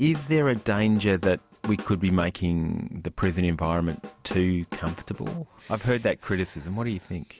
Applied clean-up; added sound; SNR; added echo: none; Drum / Drum kit; 15 dB; none.